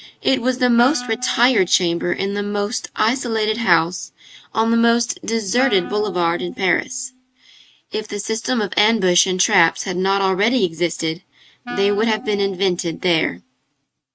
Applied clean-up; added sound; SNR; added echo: neural mask model RNNoise.